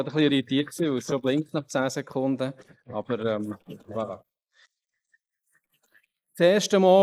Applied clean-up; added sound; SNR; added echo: neural mask model Resemble Enhance denoiser.